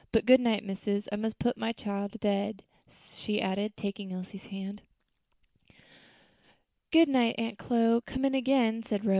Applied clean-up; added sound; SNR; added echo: none; none; none; none.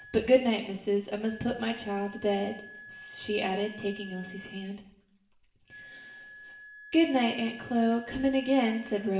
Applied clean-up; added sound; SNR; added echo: none; Wind instrument, woodwind instrument; 19 dB; reverberation time 0.7 s.